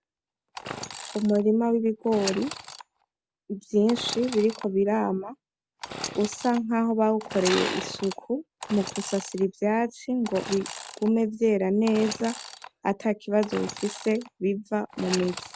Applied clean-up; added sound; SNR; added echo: none; Sawing / Engine; 12 dB; none.